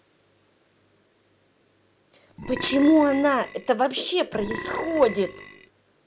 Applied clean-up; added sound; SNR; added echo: none; Burping, eructation; 11 dB; none.